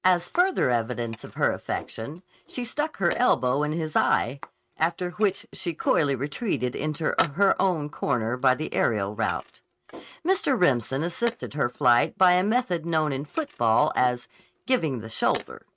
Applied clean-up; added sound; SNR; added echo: neural mask model RNNoise.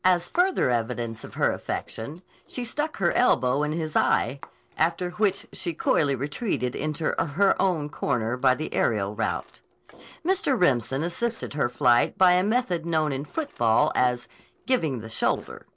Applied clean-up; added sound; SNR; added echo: neural separator model SepFormer DNS4.